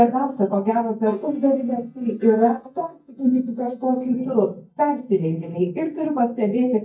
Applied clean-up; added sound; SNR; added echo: neural mask model DeepFilterNet 3.